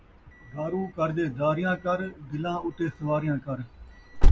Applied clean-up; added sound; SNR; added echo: none; Alarm; -3 dB; none.